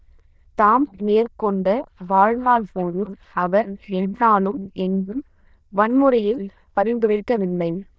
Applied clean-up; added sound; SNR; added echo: neural diffusion model UNIVERSE++.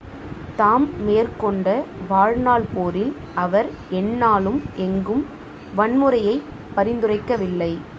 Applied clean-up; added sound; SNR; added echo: none; none; none; none.